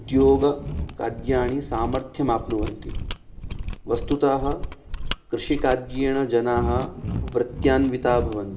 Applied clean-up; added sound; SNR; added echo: none; Mechanisms; 7 dB; reverberation time 0.5 s.